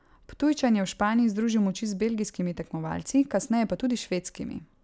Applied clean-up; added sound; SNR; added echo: none; none; none; none.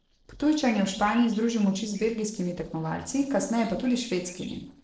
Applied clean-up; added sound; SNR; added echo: neural separator model SepFormer DNS4.